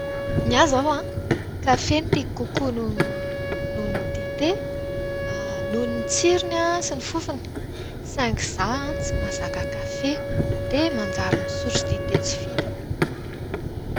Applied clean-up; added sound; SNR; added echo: none; Wind instrument, woodwind instrument + Run; 0 dB; none.